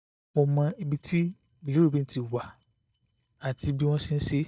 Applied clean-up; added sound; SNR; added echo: neural mask model DeepFilterNet 3.